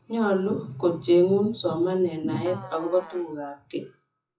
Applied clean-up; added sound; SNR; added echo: classical method WPE with log-MMSE.